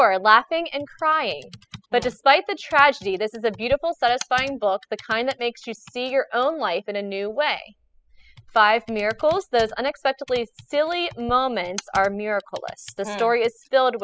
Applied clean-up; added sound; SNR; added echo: classical method spectral subtraction.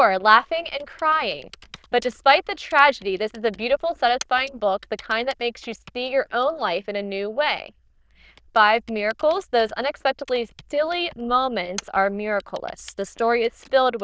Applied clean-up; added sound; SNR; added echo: neural diffusion model UNIVERSE++.